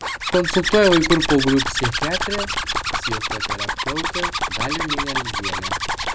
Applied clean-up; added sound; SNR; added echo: none; Zipper (clothing); 1 dB; none.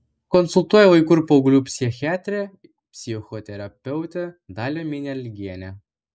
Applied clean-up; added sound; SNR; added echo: none; none; none; none.